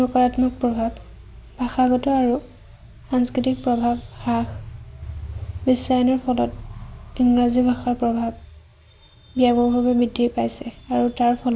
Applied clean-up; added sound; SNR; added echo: none; none; none; none.